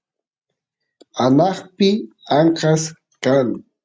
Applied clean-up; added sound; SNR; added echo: none; none; none; none.